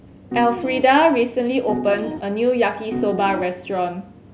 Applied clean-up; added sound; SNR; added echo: none; Piano; 6 dB; none.